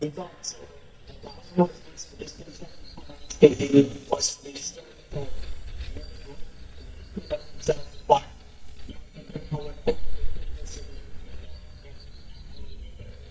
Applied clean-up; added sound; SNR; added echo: neural mask model DeepFilterNet 3.